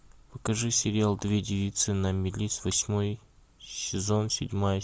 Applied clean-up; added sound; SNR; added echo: none; none; none; none.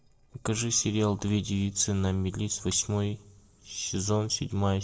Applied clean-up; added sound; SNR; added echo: neural separator model SepFormer DNS4.